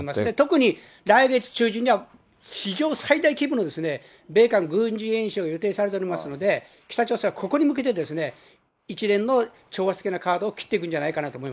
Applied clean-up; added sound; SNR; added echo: neural mask model Resemble Enhance denoiser.